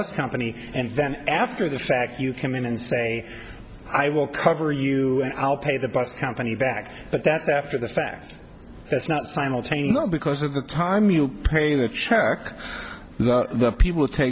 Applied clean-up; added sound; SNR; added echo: none; none; none; none.